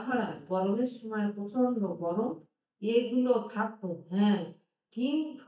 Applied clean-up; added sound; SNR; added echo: neural mask model DeepFilterNet 3.